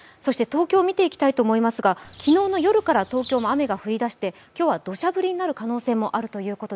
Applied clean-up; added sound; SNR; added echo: none; Bird; 20 dB; none.